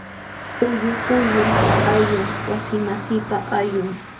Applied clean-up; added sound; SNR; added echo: none; Car passing by; 1 dB; reverberation time 0.3 s.